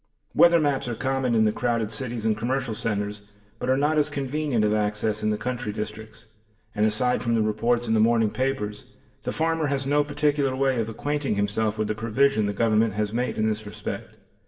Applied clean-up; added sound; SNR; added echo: none; none; none; reverberation time 0.7 s.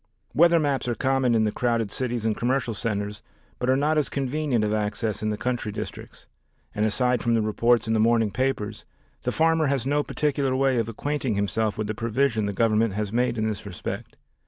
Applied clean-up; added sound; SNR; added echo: none; none; none; none.